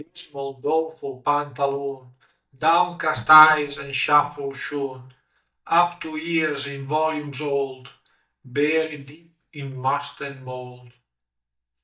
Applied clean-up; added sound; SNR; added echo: neural mask model DeepFilterNet 3.